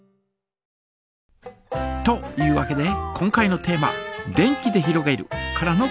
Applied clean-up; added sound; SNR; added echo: none; none; none; none.